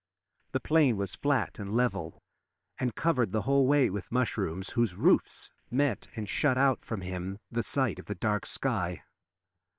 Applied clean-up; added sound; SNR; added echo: neural separator model SepFormer WHAM!.